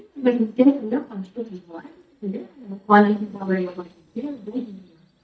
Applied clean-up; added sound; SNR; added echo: neural mask model DeepFilterNet 3.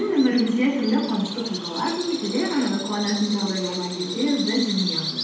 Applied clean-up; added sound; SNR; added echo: none; Bird vocalization, bird call, bird song; 8 dB; reverberation time 0.9 s.